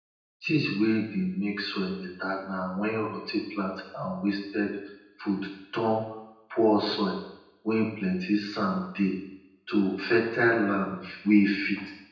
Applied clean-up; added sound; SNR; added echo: none; none; none; reverberation time 0.9 s.